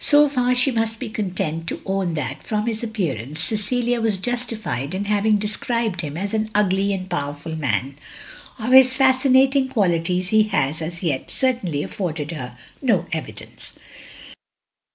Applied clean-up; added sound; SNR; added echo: none; none; none; none.